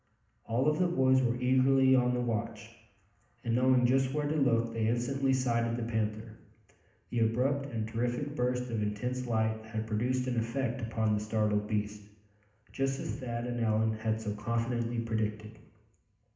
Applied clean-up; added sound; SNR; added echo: none; none; none; reverberation time 0.8 s.